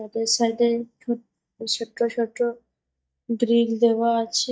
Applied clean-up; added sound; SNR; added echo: neural mask model DeepFilterNet 3.